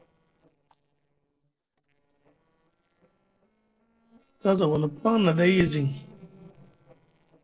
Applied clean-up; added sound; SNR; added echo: neural separator model SepFormer DNS4.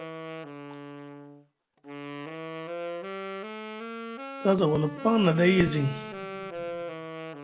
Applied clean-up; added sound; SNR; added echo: none; Wind instrument, woodwind instrument; 8 dB; reverberation time 1.7 s.